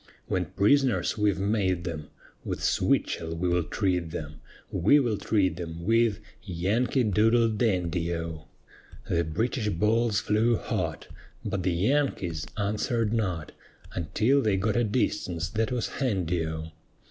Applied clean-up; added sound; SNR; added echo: none; none; none; none.